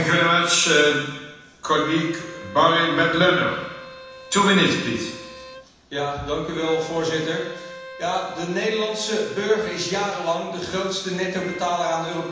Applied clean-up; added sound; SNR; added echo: none; Bowed string instrument; 17 dB; reverberation time 1.1 s.